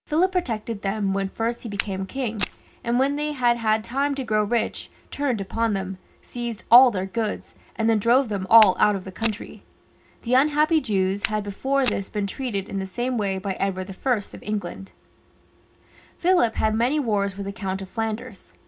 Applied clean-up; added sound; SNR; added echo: none; Walk, footsteps; 11 dB; reverberation time 0.3 s.